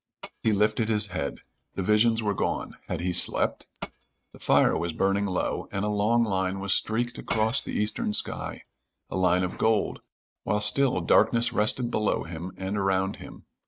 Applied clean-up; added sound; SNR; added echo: neural mask model RNNoise.